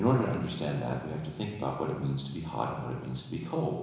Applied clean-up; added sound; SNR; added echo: none; none; none; reverberation time 1.0 s.